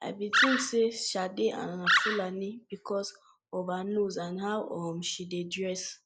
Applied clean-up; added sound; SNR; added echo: neural mask model Resemble Enhance denoiser.